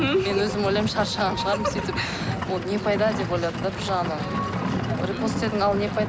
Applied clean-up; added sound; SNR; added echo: none; Livestock, farm animals, working animals; 4 dB; none.